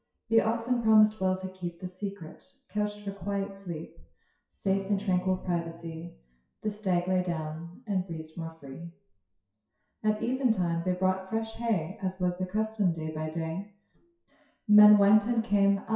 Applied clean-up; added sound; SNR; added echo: classical method WPE with log-MMSE.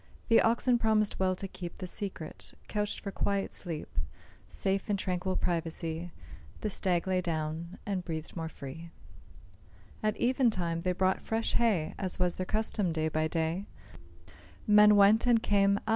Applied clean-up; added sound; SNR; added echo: none; none; none; none.